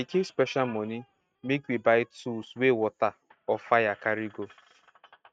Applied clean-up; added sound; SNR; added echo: neural mask model RNNoise.